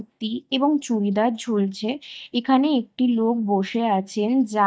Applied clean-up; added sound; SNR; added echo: neural mask model DeepFilterNet 3.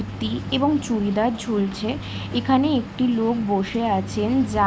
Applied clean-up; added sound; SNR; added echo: none; Engine; 14 dB; none.